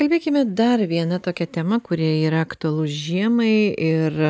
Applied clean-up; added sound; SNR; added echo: none; none; none; none.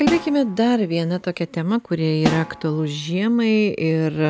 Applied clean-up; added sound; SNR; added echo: none; Snare drum; 11 dB; none.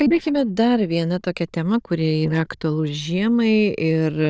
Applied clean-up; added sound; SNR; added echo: neural diffusion model UNIVERSE++.